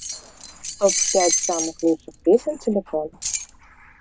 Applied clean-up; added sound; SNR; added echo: none; Keys jangling; 4 dB; none.